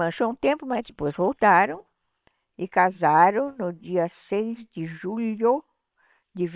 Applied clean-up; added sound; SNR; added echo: neural separator model SepFormer WHAM!.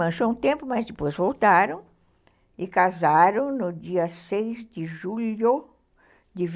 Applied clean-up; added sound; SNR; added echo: none; none; none; none.